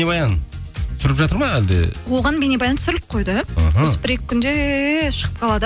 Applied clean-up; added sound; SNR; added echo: none; none; none; none.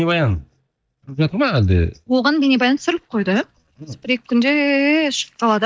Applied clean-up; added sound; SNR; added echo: neural mask model DeepFilterNet 3.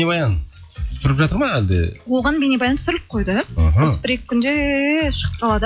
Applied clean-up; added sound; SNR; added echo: classical method log-MMSE.